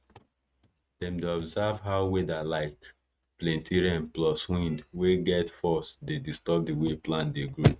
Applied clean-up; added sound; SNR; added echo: neural mask model RNNoise.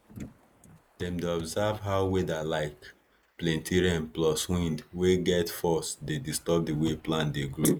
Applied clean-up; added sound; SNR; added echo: neural mask model Resemble Enhance denoiser.